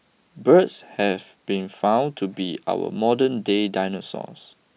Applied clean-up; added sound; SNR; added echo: none; none; none; none.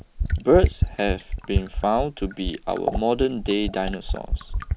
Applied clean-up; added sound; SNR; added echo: none; Fill (with liquid); 2 dB; none.